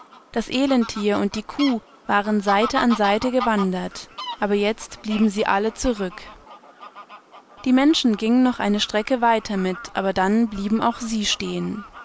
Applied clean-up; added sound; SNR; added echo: none; Fowl; 15 dB; none.